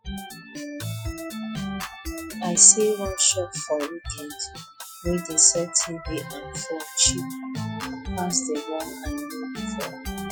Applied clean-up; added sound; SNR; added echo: classical method Wiener filter.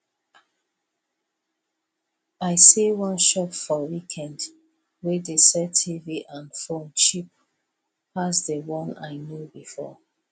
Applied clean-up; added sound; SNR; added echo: none; none; none; none.